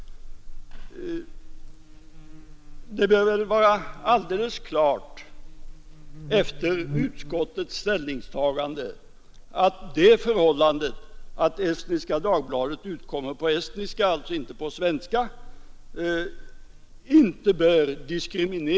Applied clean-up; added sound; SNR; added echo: none; Buzz; 12 dB; none.